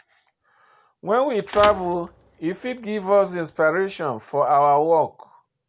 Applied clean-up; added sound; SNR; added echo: none; Thump, thud; 16 dB; none.